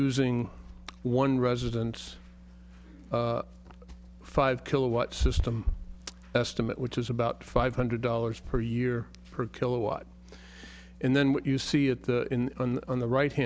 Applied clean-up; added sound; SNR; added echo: none; none; none; none.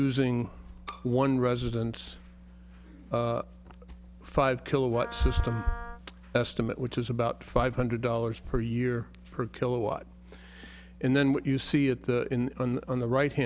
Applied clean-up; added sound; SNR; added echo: none; Wind instrument, woodwind instrument + Bowed string instrument; 15 dB; none.